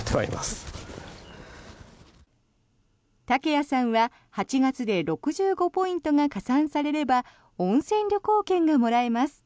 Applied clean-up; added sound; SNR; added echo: none; none; none; none.